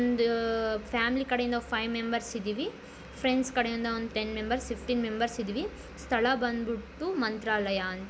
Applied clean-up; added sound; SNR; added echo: none; none; none; none.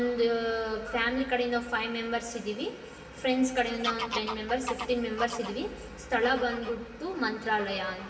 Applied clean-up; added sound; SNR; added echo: none; Bird vocalization, bird call, bird song / Fowl; 12 dB; reverberation time 1.4 s.